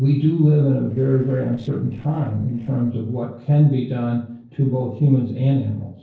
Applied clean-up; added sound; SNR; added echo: neural separator model SepFormer DNS4.